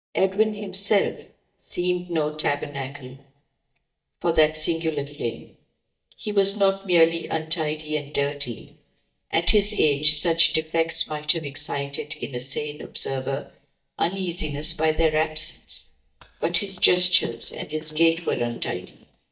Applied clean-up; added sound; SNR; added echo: neural mask model DeepFilterNet 3.